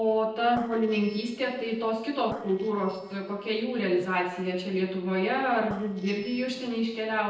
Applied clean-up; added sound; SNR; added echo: neural separator model SepFormer DNS4.